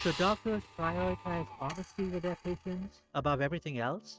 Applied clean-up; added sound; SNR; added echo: neural mask model RNNoise.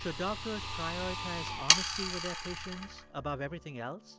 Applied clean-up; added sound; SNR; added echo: none; Sawing; -4 dB; none.